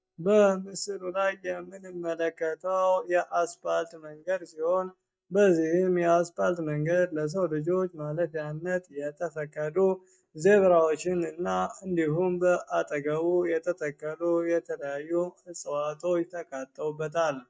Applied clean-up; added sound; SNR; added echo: neural mask model DeepFilterNet 3.